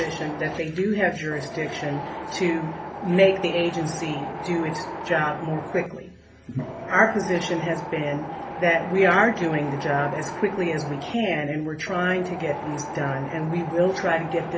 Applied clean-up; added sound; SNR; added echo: none; Wind; 9 dB; reverberation time 0.3 s.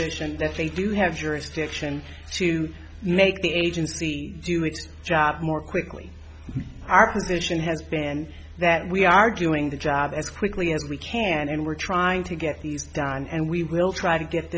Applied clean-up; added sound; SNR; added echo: none; none; none; none.